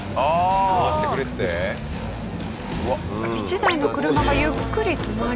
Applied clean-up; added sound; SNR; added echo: none; none; none; none.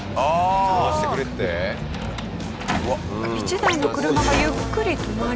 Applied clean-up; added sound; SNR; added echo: none; Door; 10 dB; none.